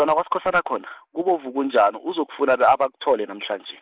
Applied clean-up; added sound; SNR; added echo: neural mask model Resemble Enhance denoiser.